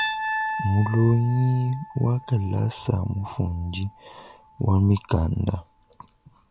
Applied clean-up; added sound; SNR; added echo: none; Piano; 11 dB; none.